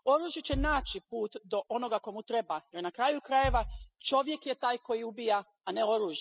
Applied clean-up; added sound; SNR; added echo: classical method spectral subtraction.